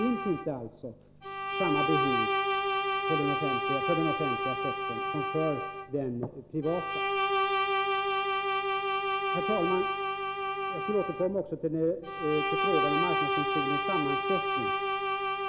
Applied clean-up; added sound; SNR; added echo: none; Bowed string instrument; -3 dB; none.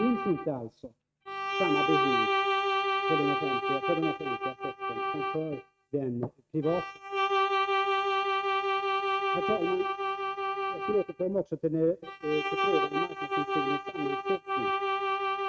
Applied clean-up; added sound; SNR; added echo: neural mask model RNNoise.